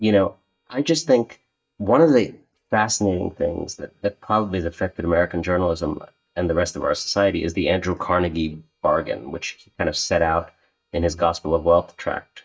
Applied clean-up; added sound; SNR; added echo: neural mask model DeepFilterNet 3.